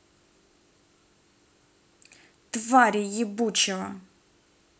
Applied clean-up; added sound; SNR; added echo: none; none; none; none.